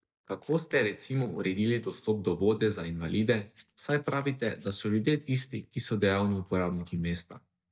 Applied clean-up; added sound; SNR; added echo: neural mask model DeepFilterNet 3.